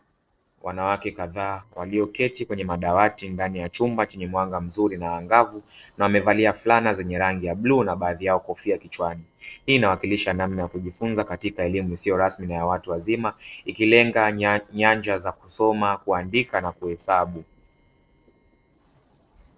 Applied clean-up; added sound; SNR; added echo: neural separator model SepFormer DNS4.